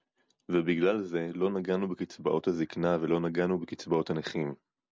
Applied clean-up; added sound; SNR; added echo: none; none; none; none.